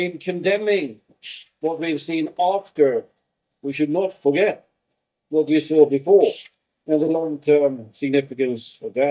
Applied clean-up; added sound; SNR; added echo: neural mask model DeepFilterNet 3.